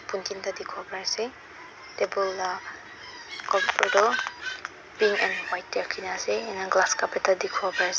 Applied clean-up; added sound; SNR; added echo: none; none; none; none.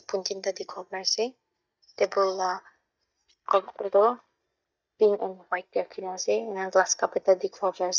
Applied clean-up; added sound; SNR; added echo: neural mask model DeepFilterNet 3.